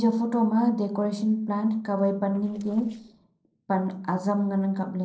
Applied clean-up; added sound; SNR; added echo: neural separator model SepFormer DNS4.